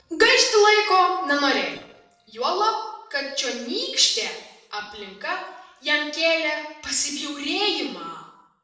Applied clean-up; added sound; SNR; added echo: neural separator model SepFormer DNS4.